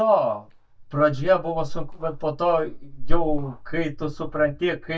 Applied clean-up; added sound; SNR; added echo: neural mask model DeepFilterNet 3.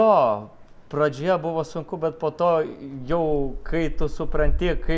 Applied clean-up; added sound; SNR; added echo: none; none; none; none.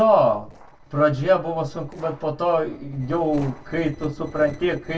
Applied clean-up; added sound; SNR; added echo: neural separator model SepFormer DNS4.